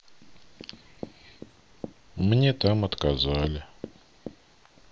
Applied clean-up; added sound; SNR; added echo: neural mask model Resemble Enhance denoiser.